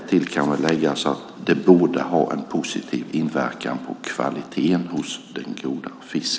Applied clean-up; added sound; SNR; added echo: none; none; none; none.